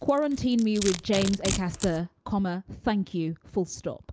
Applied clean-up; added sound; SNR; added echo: none; Domestic sounds, home sounds; 11 dB; none.